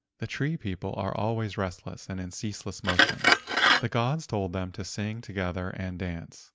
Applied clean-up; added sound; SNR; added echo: none; Glass; -5 dB; none.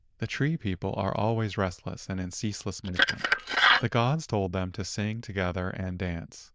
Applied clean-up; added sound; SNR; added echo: neural diffusion model UNIVERSE++.